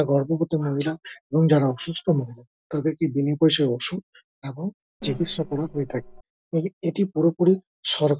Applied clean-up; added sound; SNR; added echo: neural separator model SepFormer DNS4.